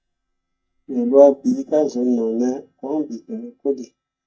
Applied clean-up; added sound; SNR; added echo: neural mask model DeepFilterNet 3.